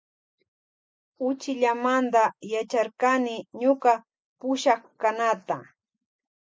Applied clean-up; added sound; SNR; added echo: none; none; none; none.